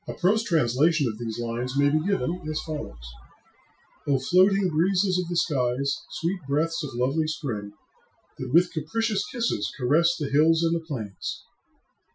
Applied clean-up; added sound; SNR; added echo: classical method Wiener filter.